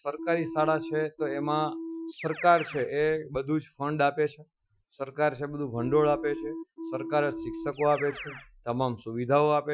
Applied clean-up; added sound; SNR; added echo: classical method Wiener filter.